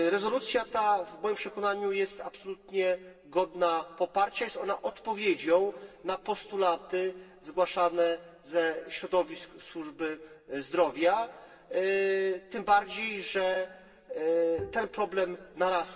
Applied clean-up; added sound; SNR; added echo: none; Bowed string instrument; 14 dB; reverberation time 2.9 s.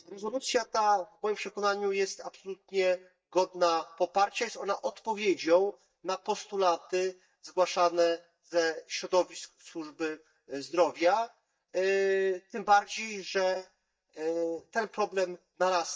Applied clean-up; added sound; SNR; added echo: neural mask model DeepFilterNet 3.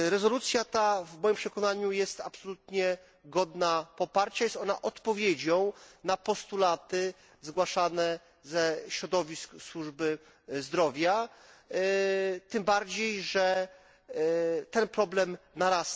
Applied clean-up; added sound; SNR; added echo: none; none; none; none.